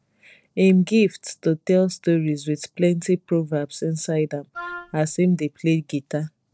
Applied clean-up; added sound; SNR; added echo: neural separator model SepFormer DNS4.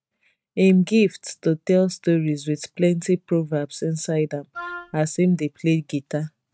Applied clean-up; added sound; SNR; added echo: neural mask model RNNoise.